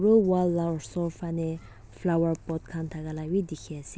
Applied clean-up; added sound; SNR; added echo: none; none; none; none.